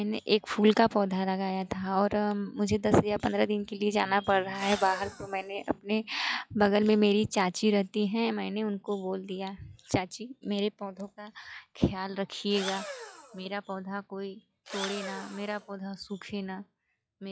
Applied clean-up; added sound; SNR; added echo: classical method log-MMSE.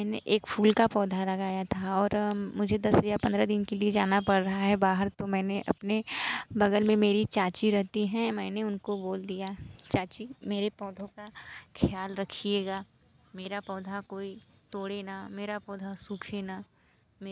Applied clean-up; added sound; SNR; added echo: none; none; none; none.